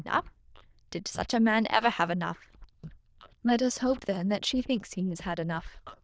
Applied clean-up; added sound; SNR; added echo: neural diffusion model UNIVERSE++.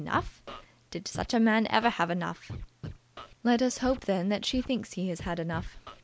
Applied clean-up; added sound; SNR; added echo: none; Scratching (performance technique); 15 dB; none.